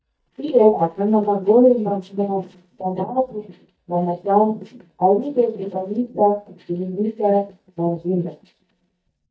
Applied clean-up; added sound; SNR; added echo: neural mask model DeepFilterNet 3.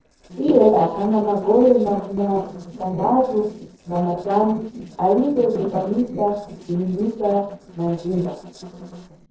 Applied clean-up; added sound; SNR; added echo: neural separator model SepFormer DNS4.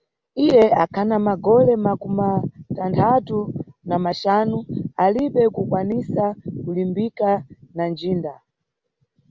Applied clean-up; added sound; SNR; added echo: none; none; none; none.